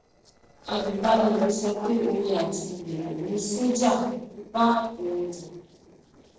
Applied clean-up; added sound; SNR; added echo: neural separator model SepFormer DNS4.